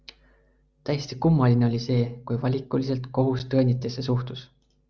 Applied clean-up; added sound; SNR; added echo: none; none; none; none.